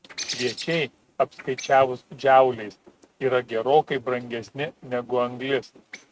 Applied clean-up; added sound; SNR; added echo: neural mask model RNNoise.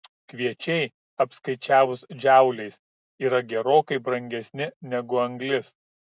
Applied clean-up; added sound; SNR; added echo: none; none; none; none.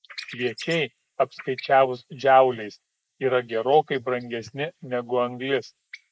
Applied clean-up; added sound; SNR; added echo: neural mask model Resemble Enhance denoiser.